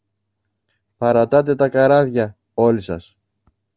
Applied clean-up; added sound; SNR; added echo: none; none; none; none.